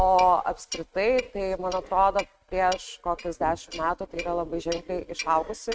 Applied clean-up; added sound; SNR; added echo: neural mask model RNNoise.